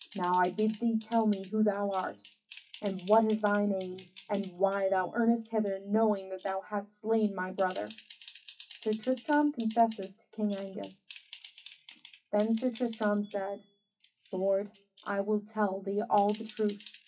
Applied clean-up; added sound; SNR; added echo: classical method WPE with log-MMSE.